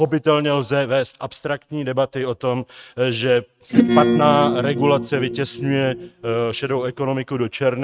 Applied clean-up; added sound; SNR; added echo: neural mask model RNNoise.